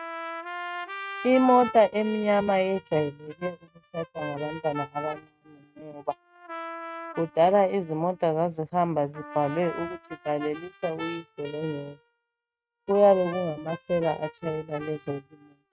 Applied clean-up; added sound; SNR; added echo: neural mask model RNNoise.